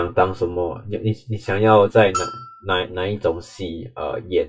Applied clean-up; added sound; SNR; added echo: classical method WPE with log-MMSE.